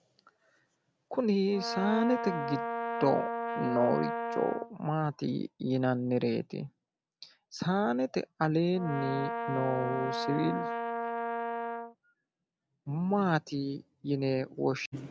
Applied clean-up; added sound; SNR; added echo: none; Brass instrument; 3 dB; none.